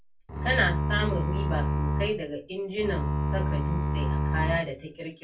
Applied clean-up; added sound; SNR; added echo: none; Bowed string instrument; -4 dB; reverberation time 0.2 s.